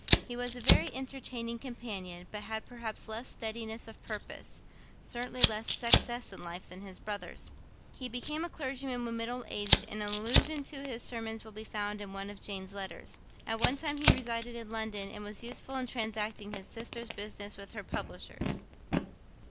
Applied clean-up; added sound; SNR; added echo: none; Fire; -4 dB; none.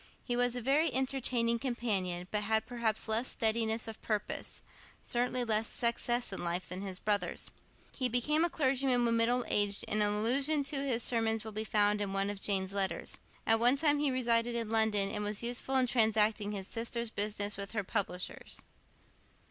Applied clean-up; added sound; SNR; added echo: none; none; none; none.